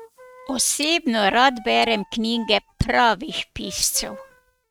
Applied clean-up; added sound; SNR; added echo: neural mask model RNNoise.